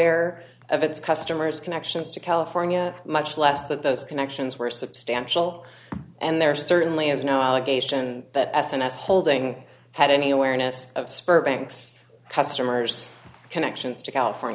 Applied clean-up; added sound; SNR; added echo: none; none; none; none.